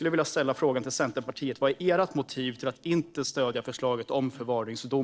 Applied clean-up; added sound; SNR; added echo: neural separator model SepFormer DNS4.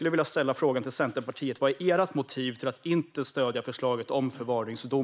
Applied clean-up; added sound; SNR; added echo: neural mask model Resemble Enhance denoiser.